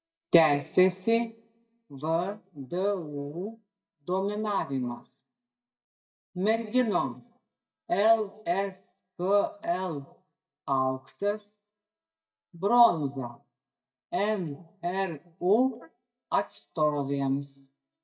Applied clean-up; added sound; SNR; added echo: neural mask model DeepFilterNet 3.